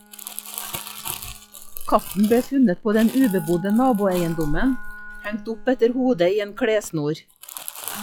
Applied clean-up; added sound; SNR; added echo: classical method log-MMSE.